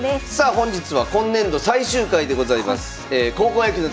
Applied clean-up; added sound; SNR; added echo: none; none; none; none.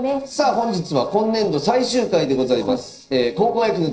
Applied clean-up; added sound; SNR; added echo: neural separator model SepFormer DNS4.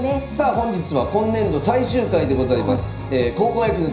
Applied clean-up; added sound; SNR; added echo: none; Bowed string instrument; 11 dB; reverberation time 0.5 s.